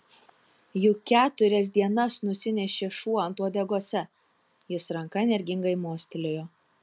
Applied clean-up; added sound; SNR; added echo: none; none; none; none.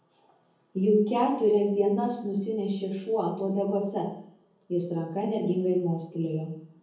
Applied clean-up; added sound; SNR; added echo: none; none; none; reverberation time 0.7 s.